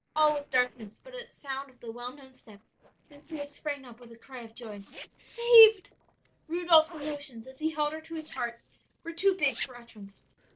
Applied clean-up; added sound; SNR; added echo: neural separator model SepFormer DNS4.